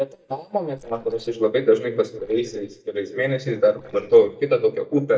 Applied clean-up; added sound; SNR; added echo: neural mask model DeepFilterNet 3.